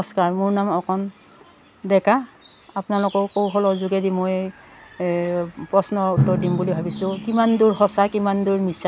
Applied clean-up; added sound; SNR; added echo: none; Drum; 11 dB; none.